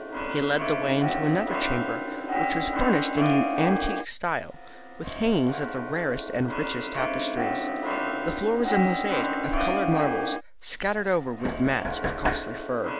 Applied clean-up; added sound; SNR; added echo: none; Keyboard (musical) + Knock; 2 dB; none.